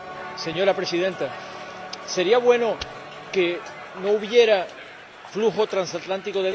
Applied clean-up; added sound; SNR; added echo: none; Crowd; 14 dB; none.